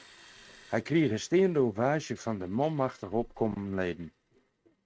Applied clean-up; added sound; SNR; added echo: neural mask model RNNoise.